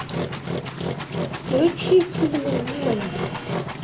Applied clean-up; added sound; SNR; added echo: none; Engine; 3 dB; reverberation time 0.4 s.